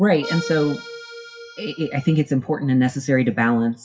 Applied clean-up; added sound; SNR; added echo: classical method WPE with log-MMSE.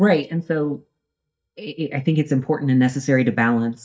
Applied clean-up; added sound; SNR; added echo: neural mask model DeepFilterNet 3.